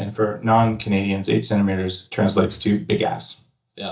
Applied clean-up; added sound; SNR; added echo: neural mask model DeepFilterNet 3.